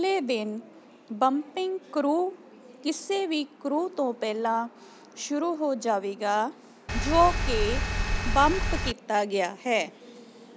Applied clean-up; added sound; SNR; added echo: none; Engine; -1 dB; none.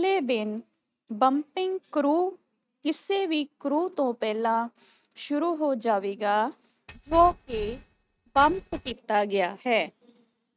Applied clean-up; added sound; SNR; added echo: neural mask model RNNoise.